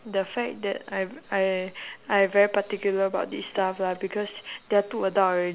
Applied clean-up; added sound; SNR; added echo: none; none; none; none.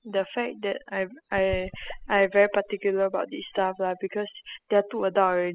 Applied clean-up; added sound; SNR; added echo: classical method spectral subtraction.